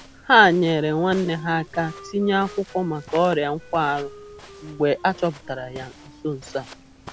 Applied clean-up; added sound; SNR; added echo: none; Wind instrument, woodwind instrument + Walk, footsteps; 19 dB; none.